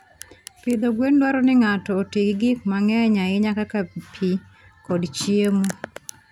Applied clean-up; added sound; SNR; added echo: none; none; none; none.